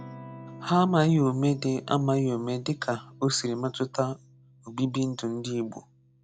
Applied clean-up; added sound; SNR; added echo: none; Electric guitar / Strum; 19 dB; none.